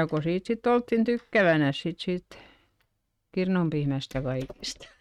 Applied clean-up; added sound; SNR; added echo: neural mask model RNNoise.